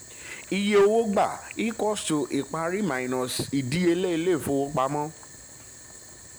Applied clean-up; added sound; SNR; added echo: none; Boiling; 19 dB; none.